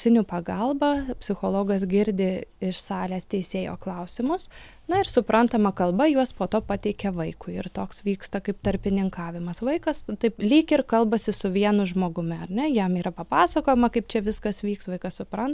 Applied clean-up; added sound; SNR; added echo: none; none; none; none.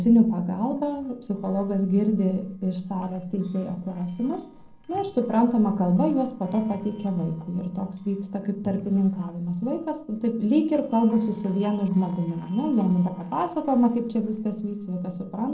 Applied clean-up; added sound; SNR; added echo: neural separator model SepFormer DNS4.